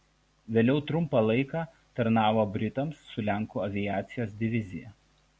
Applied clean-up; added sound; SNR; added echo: none; none; none; none.